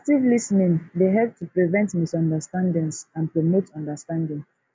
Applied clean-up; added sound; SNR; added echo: none; none; none; none.